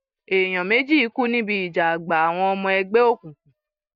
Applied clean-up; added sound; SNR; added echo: neural mask model DeepFilterNet 3.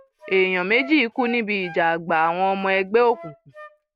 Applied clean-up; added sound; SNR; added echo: none; Wind instrument, woodwind instrument; 20 dB; none.